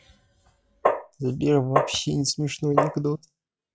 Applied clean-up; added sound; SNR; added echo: classical method log-MMSE.